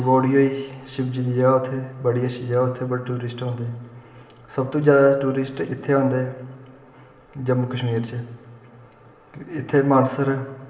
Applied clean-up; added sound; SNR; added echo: none; none; none; reverberation time 2.5 s.